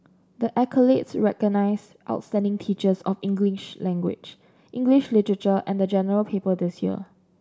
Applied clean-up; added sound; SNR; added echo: none; none; none; none.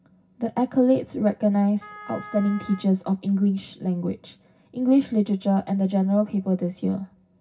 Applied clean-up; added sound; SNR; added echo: none; Wind instrument, woodwind instrument; 19 dB; reverberation time 0.4 s.